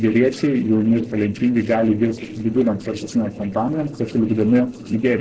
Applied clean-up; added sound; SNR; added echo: neural separator model SepFormer DNS4.